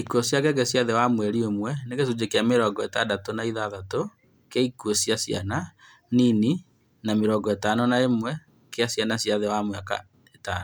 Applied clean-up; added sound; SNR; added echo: none; none; none; none.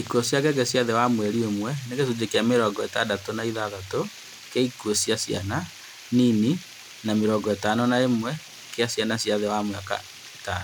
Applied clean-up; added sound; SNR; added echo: none; Water; 18 dB; none.